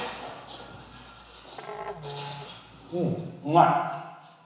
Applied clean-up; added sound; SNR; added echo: none; Musical instrument; 13 dB; reverberation time 1.0 s.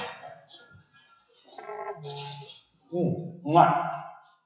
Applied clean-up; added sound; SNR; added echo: classical method WPE with log-MMSE.